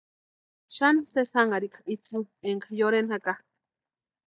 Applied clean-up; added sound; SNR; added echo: neural mask model DeepFilterNet 3.